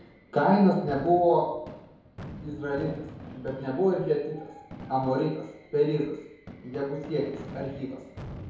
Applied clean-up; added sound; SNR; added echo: none; Fireworks; 16 dB; reverberation time 0.9 s.